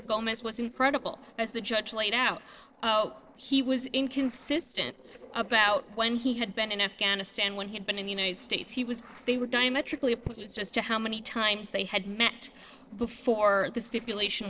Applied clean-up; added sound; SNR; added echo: neural separator model SepFormer DNS4.